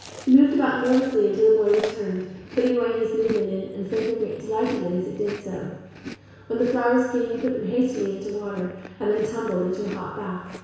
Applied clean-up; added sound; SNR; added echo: none; Chewing, mastication; 17 dB; reverberation time 1.1 s.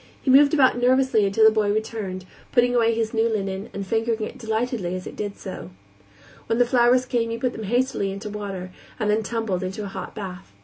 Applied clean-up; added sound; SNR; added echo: none; none; none; none.